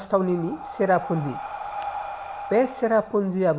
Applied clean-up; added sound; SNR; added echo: none; Breathing; 11 dB; none.